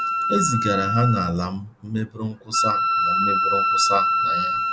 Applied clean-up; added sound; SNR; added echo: none; Wind instrument, woodwind instrument; -3 dB; none.